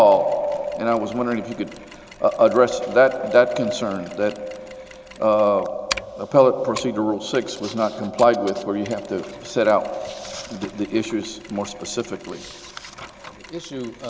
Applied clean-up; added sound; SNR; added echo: none; Mechanisms; 20 dB; none.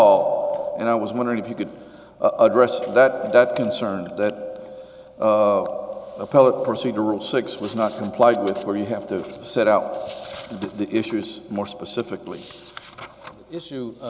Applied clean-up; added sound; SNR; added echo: none; none; none; none.